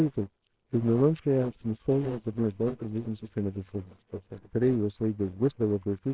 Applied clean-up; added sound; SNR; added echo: neural separator model SepFormer WHAMR!.